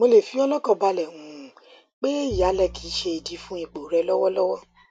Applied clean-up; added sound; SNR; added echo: none; Bowed string instrument; 17 dB; none.